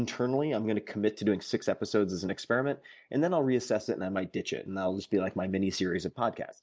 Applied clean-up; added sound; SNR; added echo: none; none; none; none.